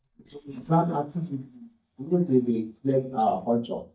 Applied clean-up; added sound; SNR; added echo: neural mask model DeepFilterNet 3.